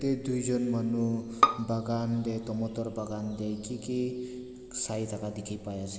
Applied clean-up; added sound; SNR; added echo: none; Bowed string instrument; 0 dB; none.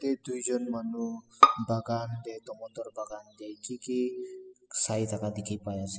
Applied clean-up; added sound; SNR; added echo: classical method spectral subtraction.